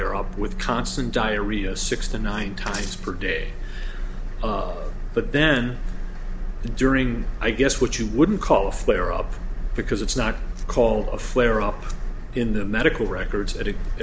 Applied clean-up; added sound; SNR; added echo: none; none; none; none.